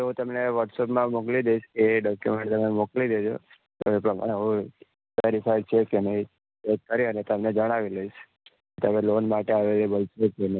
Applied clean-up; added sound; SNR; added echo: none; none; none; none.